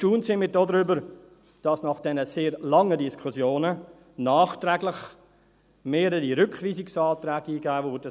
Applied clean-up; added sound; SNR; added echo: none; none; none; none.